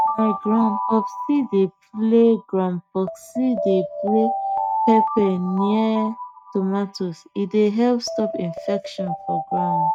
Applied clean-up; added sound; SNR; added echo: neural mask model RNNoise.